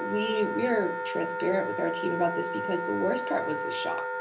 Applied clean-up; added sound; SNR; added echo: none; Wind instrument, woodwind instrument; 2 dB; reverberation time 0.3 s.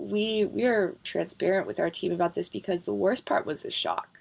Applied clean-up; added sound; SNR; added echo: none; none; none; none.